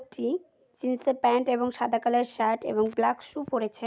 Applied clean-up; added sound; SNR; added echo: none; none; none; none.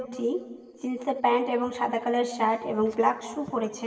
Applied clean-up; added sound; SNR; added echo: none; none; none; reverberation time 2.0 s.